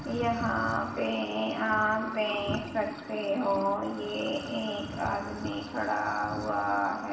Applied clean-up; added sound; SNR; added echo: none; Sink (filling or washing) / Water; 12 dB; reverberation time 1.0 s.